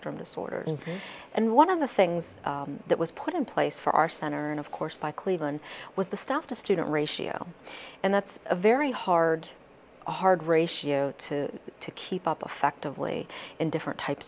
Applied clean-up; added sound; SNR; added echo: none; none; none; none.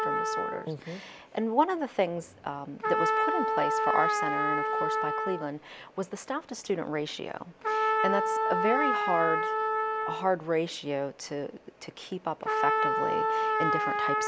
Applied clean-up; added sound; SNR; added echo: none; Trumpet; -2 dB; none.